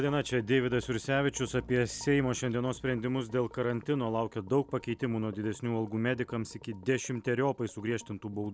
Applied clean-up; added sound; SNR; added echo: none; none; none; none.